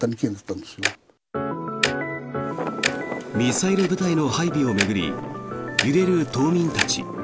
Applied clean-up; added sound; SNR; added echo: none; Tick-tock; 9 dB; none.